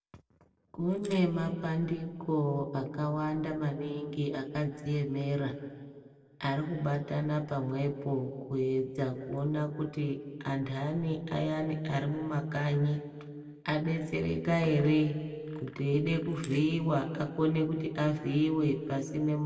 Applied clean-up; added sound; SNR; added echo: neural separator model SepFormer DNS4.